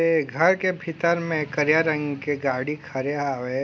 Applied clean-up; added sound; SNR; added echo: none; none; none; none.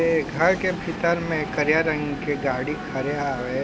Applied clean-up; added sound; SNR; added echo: none; Train; 8 dB; none.